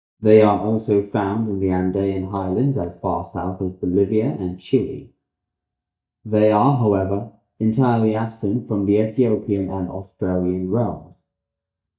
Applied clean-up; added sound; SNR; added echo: neural mask model DeepFilterNet 3.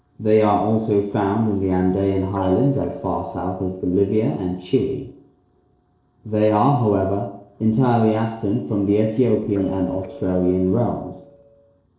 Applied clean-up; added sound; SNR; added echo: neural separator model SepFormer DNS4.